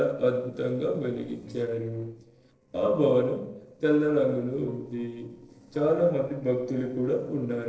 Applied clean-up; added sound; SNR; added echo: neural separator model SepFormer DNS4.